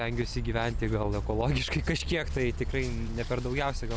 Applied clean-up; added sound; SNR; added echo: none; none; none; none.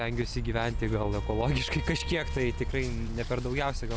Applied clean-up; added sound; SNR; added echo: none; Bowed string instrument; 18 dB; none.